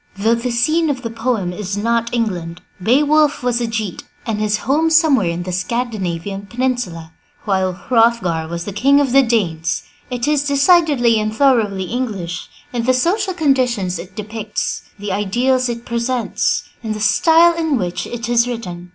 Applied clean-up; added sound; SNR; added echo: none; none; none; none.